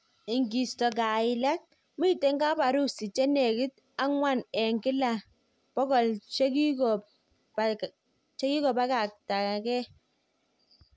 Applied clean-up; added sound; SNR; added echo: none; none; none; none.